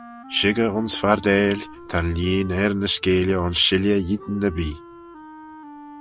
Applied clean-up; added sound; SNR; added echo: none; Wind instrument, woodwind instrument; 19 dB; none.